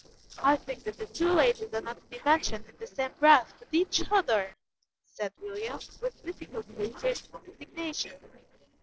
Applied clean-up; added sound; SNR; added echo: neural separator model SepFormer DNS4.